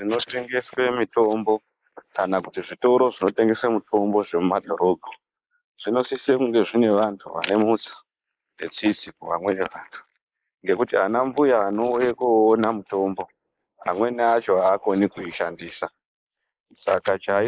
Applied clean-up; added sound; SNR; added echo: neural mask model Resemble Enhance denoiser.